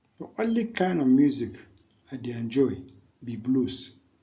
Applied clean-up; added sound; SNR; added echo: none; none; none; none.